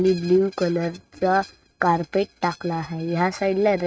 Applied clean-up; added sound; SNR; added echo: neural mask model RNNoise.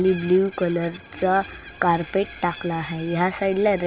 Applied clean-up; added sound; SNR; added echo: none; Screech; 14 dB; none.